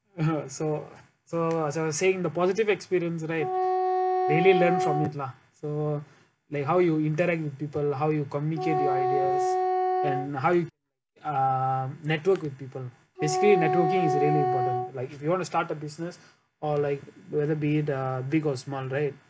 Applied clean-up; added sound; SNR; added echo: none; Wind instrument, woodwind instrument; 0 dB; none.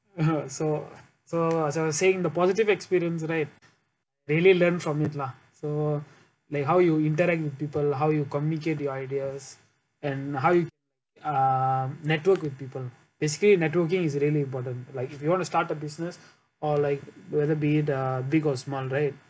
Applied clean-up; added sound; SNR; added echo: none; none; none; none.